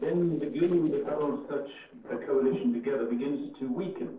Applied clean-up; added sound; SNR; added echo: neural separator model SepFormer DNS4.